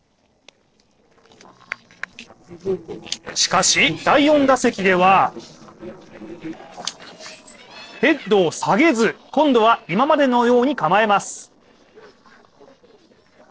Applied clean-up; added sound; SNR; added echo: neural separator model SepFormer DNS4.